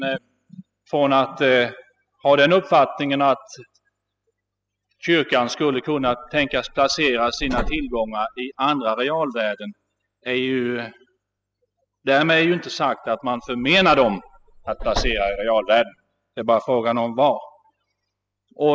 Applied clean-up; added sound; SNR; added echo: classical method spectral subtraction.